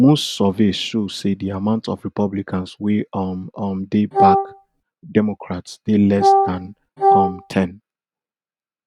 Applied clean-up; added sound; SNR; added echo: none; Wind instrument, woodwind instrument; -4 dB; none.